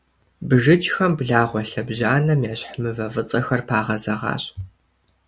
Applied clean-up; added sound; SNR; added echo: none; none; none; none.